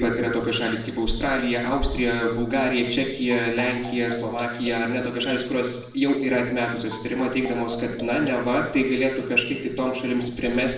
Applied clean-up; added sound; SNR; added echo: none; Marimba, xylophone; 17 dB; reverberation time 0.7 s.